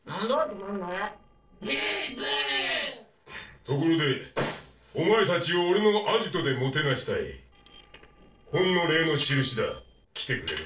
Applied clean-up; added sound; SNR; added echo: neural separator model SepFormer DNS4.